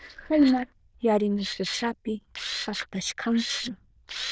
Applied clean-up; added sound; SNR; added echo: neural diffusion model UNIVERSE++.